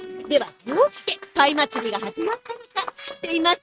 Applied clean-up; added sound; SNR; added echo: neural mask model RNNoise.